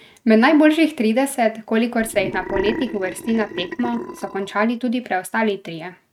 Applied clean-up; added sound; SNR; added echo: neural mask model RNNoise.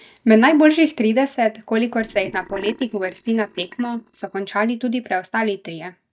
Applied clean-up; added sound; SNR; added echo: neural mask model DeepFilterNet 3.